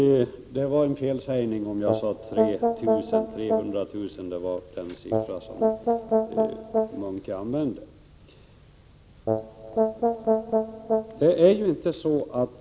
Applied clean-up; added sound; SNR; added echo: none; Brass instrument; -2 dB; none.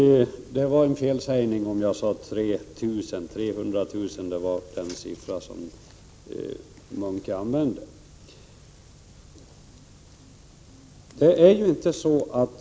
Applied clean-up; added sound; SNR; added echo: none; none; none; none.